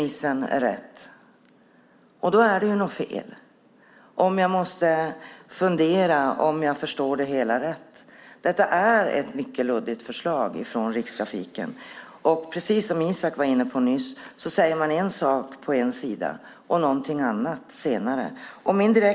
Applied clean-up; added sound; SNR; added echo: none; none; none; none.